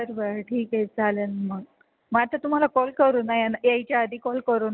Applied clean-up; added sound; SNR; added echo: none; none; none; none.